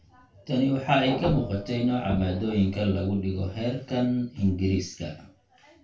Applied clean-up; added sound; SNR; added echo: none; Printer; 8 dB; reverberation time 0.2 s.